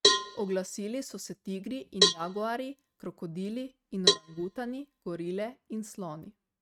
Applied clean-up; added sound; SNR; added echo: neural mask model RNNoise.